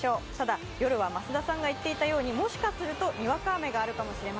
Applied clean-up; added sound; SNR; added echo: none; none; none; none.